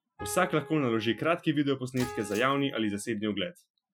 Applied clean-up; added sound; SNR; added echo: classical method Wiener filter.